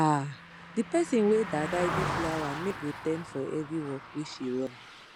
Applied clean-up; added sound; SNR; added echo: none; Car passing by; 8 dB; none.